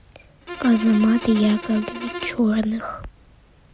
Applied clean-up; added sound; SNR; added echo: none; Bowed string instrument; 13 dB; none.